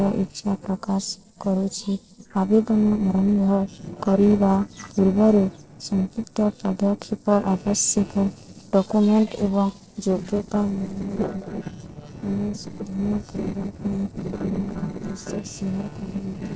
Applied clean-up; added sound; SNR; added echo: neural separator model SepFormer DNS4.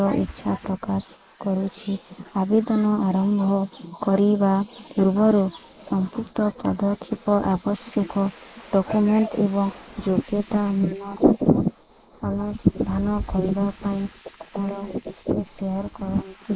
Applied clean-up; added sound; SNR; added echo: neural mask model Resemble Enhance denoiser.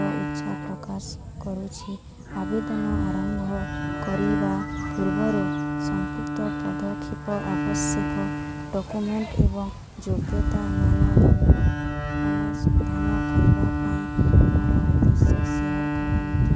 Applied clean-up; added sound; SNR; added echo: none; Bowed string instrument; 6 dB; none.